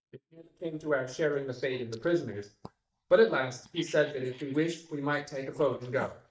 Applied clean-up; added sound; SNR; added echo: neural mask model DeepFilterNet 3.